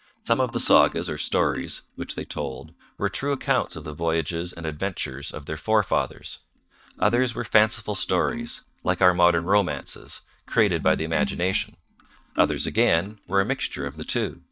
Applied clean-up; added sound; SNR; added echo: neural mask model DeepFilterNet 3.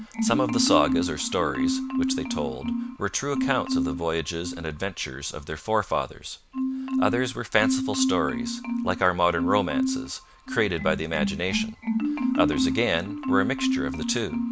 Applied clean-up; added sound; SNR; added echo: none; Marimba, xylophone; 1 dB; none.